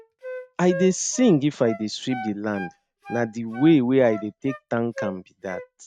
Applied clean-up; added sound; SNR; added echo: neural mask model RNNoise.